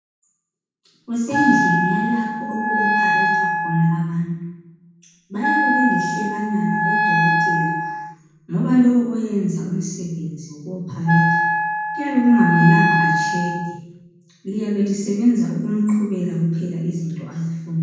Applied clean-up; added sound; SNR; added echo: none; Wind instrument, woodwind instrument; 0 dB; reverberation time 1.1 s.